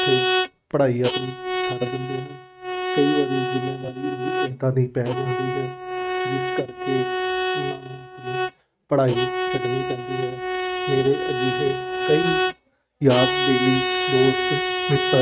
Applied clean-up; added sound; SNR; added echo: neural mask model RNNoise.